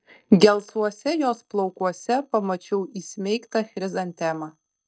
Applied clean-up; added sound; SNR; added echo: neural mask model DeepFilterNet 3.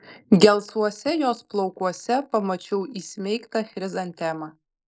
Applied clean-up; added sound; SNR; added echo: neural mask model Resemble Enhance denoiser.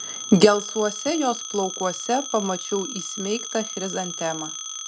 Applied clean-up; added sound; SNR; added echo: none; Telephone; 9 dB; none.